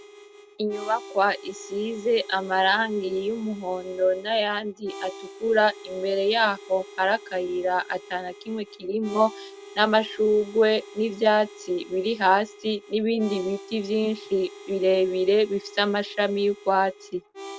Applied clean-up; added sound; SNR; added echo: none; Harmonica; 18 dB; none.